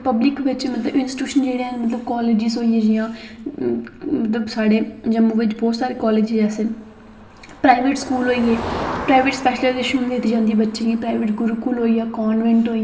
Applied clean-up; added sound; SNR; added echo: none; Motor vehicle (road); 17 dB; reverberation time 2.9 s.